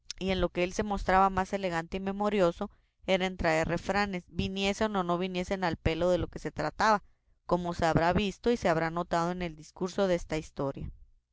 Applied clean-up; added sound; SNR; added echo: none; none; none; none.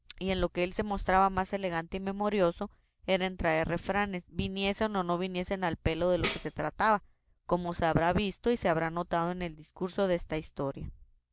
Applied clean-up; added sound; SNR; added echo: none; Tambourine; -4 dB; none.